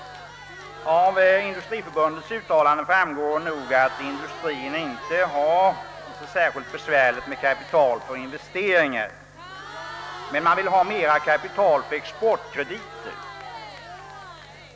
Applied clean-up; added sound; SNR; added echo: none; Crowd; 15 dB; none.